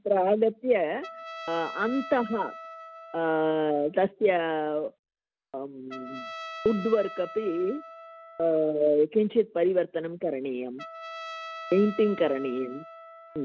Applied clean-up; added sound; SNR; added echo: none; Trumpet; 15 dB; none.